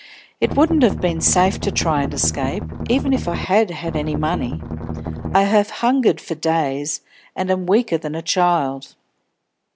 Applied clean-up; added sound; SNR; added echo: none; Strum; 6 dB; none.